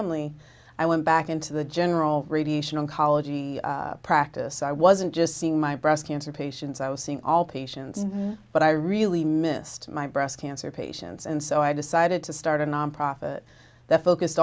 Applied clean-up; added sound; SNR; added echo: none; none; none; none.